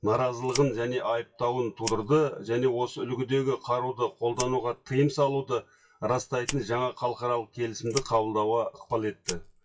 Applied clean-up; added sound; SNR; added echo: classical method WPE with log-MMSE.